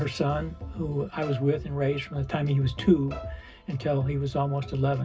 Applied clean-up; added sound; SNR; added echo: none; Bowed string instrument; 17 dB; reverberation time 0.4 s.